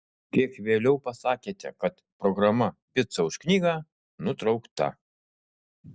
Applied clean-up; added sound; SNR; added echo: none; none; none; none.